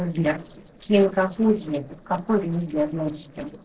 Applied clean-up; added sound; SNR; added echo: neural separator model SepFormer DNS4.